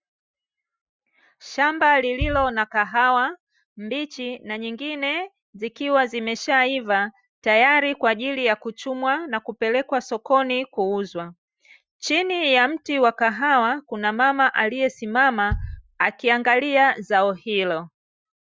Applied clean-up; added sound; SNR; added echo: classical method Wiener filter.